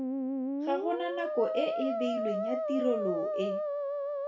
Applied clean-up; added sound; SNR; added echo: none; Musical instrument; -1 dB; reverberation time 0.3 s.